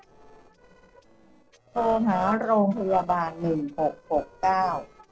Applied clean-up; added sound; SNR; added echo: neural separator model SepFormer DNS4.